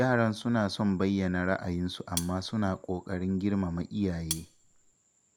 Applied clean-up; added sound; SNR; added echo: none; Cutlery, silverware; 10 dB; none.